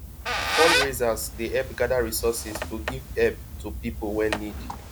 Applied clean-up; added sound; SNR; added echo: none; Squeak; 2 dB; none.